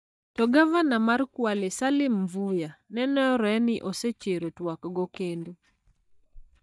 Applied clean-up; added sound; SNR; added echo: neural mask model DeepFilterNet 3.